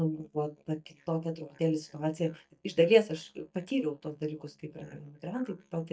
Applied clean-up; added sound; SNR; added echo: neural mask model DeepFilterNet 3.